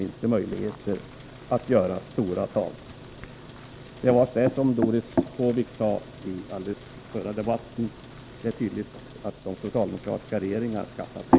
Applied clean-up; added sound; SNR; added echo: none; Truck; 18 dB; none.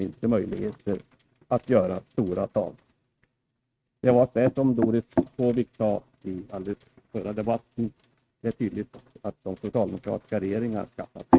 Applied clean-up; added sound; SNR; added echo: neural mask model RNNoise.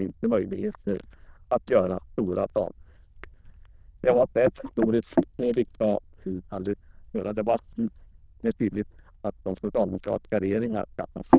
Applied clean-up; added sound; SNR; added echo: neural diffusion model UNIVERSE++.